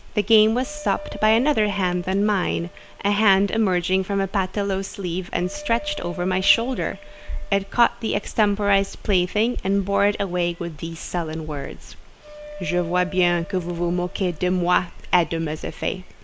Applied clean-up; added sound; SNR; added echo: none; Wind instrument, woodwind instrument; 18 dB; none.